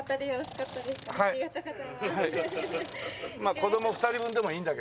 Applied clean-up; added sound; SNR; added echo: none; Insect; 14 dB; none.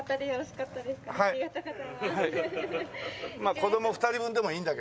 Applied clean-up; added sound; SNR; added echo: none; none; none; none.